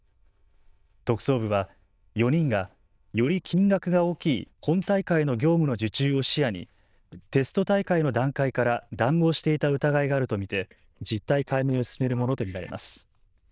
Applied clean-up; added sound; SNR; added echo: neural diffusion model UNIVERSE++.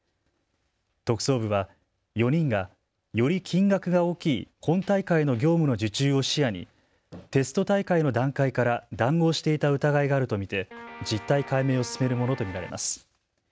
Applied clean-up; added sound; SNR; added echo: none; Guitar; 16 dB; none.